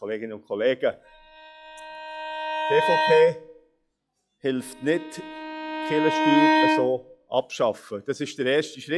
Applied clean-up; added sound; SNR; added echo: classical method log-MMSE.